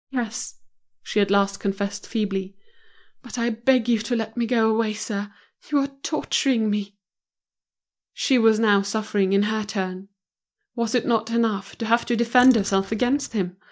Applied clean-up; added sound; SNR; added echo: neural mask model DeepFilterNet 3.